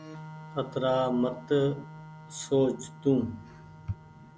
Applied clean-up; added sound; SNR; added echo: none; Organ; 16 dB; none.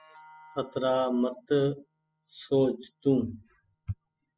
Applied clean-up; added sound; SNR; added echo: classical method spectral subtraction.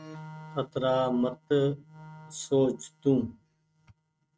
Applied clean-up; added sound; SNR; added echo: neural mask model RNNoise.